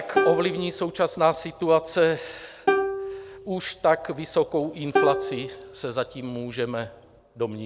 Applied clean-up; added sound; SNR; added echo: none; Plucked string instrument; 3 dB; none.